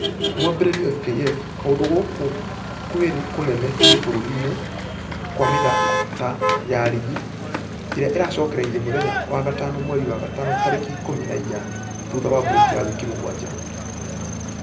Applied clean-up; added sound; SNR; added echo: none; Motor vehicle (road); 0 dB; reverberation time 0.4 s.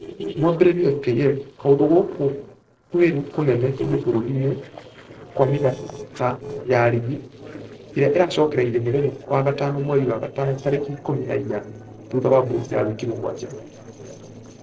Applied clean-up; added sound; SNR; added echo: neural separator model SepFormer DNS4.